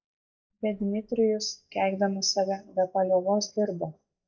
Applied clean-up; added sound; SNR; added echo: neural mask model DeepFilterNet 3.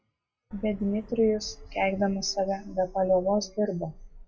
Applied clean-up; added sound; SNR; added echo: classical method WPE with log-MMSE.